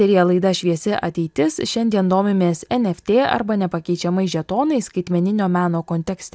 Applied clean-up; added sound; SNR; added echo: none; none; none; none.